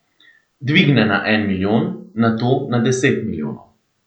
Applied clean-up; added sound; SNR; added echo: none; none; none; none.